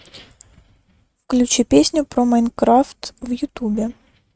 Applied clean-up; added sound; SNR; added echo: neural mask model RNNoise.